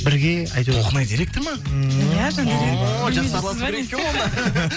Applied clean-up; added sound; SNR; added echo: none; none; none; none.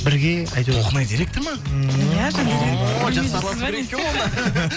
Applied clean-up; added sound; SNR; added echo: none; Walk, footsteps; 16 dB; none.